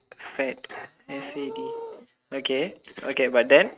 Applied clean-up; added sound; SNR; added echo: neural mask model RNNoise.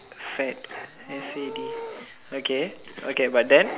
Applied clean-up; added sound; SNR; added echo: none; Dog + Livestock, farm animals, working animals; 14 dB; none.